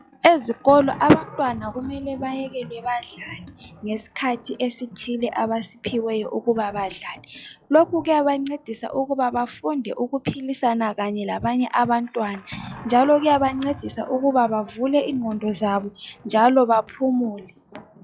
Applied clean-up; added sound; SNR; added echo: classical method log-MMSE.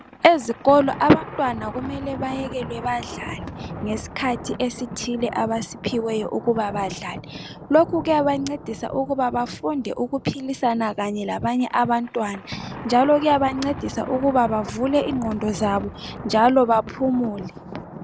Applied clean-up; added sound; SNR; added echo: none; Thunder; 13 dB; none.